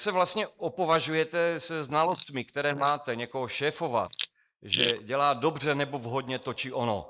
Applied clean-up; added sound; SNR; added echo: neural mask model Resemble Enhance denoiser.